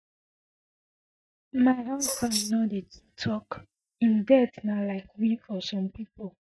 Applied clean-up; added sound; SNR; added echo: neural mask model DeepFilterNet 3.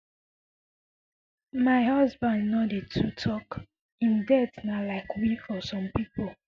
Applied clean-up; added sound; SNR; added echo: none; none; none; none.